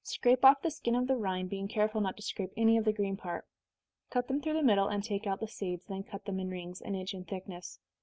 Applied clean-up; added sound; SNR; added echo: none; none; none; none.